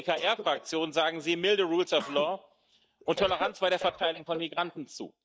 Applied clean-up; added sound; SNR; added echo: neural mask model DeepFilterNet 3.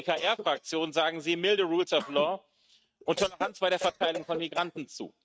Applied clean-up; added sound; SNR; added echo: neural mask model RNNoise.